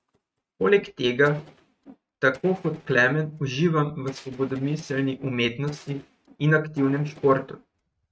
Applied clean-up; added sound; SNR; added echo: neural mask model RNNoise.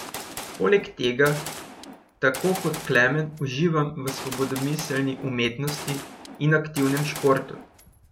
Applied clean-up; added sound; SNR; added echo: none; Gunshot, gunfire; 13 dB; none.